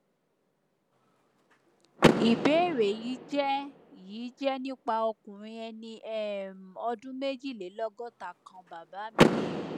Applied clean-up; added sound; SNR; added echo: none; Door / Car; 0 dB; none.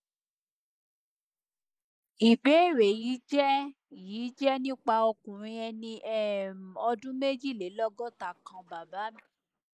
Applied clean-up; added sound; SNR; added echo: neural mask model Resemble Enhance denoiser.